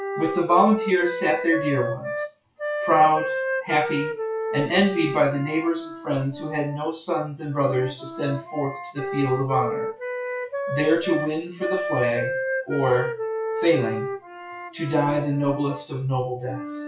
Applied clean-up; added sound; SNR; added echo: classical method WPE with log-MMSE.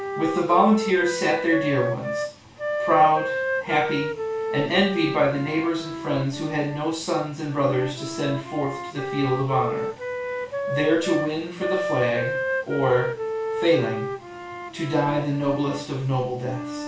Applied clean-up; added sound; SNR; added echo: none; Wind instrument, woodwind instrument; 5 dB; reverberation time 0.3 s.